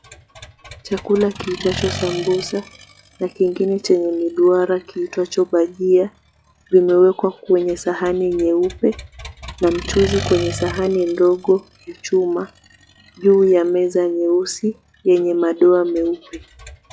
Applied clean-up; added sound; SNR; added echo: classical method log-MMSE.